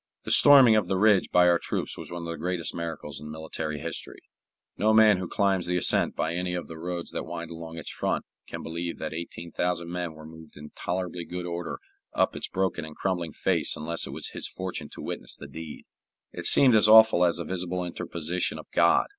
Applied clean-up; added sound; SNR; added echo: none; none; none; none.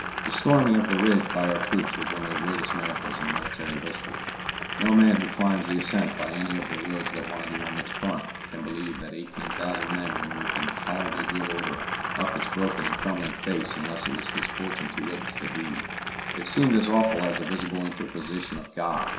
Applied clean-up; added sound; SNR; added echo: none; Boiling; 4 dB; reverberation time 0.7 s.